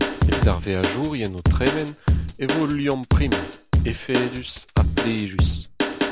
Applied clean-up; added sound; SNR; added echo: none; Drum kit; -4 dB; none.